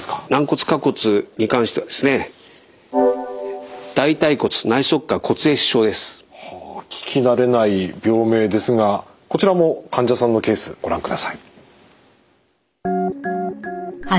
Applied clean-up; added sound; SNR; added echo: none; none; none; none.